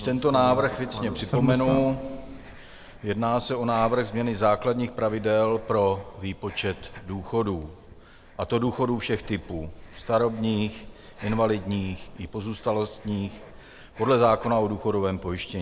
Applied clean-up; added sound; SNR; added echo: none; Breathing; 19 dB; none.